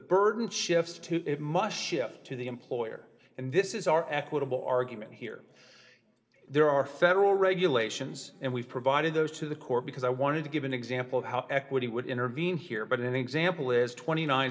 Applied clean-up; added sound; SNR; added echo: none; none; none; reverberation time 1.7 s.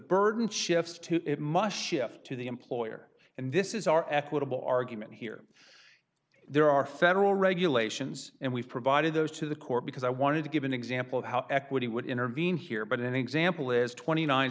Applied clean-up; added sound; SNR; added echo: none; none; none; none.